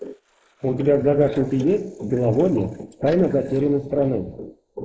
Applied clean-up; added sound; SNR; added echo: neural mask model Resemble Enhance denoiser.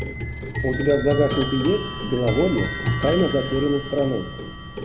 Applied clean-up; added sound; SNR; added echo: none; Clock; 3 dB; none.